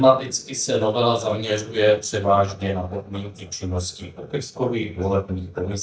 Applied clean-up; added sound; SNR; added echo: neural mask model DeepFilterNet 3.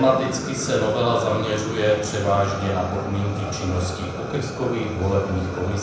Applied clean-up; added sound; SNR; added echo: none; Fire; 7 dB; reverberation time 0.9 s.